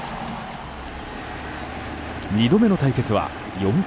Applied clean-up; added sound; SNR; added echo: none; Wind chime; 17 dB; none.